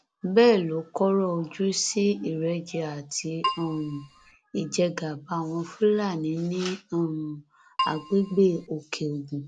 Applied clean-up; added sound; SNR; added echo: none; Keyboard (musical); 6 dB; none.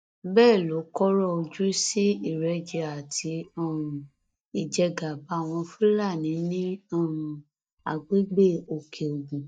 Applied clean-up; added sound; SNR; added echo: neural mask model DeepFilterNet 3.